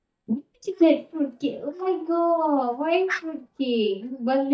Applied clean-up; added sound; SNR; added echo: neural mask model DeepFilterNet 3.